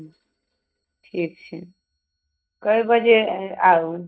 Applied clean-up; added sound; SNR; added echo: neural mask model DeepFilterNet 3.